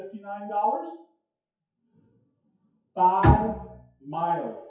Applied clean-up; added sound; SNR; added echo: classical method WPE with log-MMSE.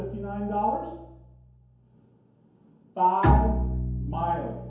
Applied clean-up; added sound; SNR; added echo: none; Bowed string instrument; 0 dB; reverberation time 0.9 s.